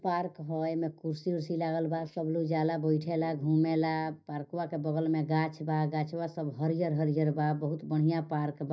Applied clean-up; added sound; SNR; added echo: neural mask model DeepFilterNet 3.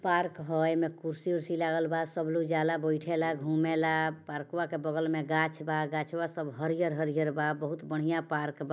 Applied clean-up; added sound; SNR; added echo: none; none; none; none.